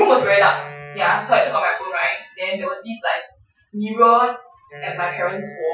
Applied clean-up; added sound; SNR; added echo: classical method Wiener filter.